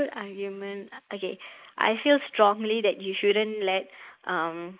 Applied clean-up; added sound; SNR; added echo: neural mask model Resemble Enhance denoiser.